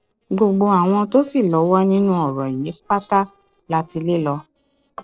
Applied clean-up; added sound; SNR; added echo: neural separator model SepFormer DNS4.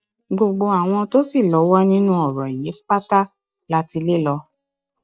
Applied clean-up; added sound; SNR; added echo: neural mask model DeepFilterNet 3.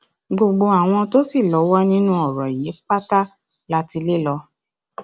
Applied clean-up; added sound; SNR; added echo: none; none; none; none.